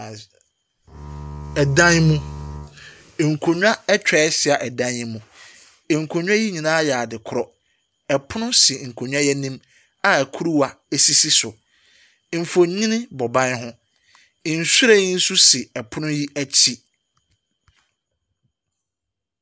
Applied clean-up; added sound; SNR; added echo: none; Bowed string instrument; 13 dB; none.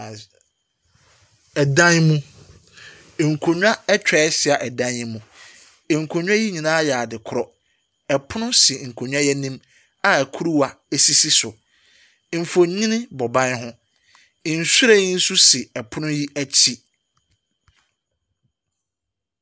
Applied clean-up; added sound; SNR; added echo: none; none; none; none.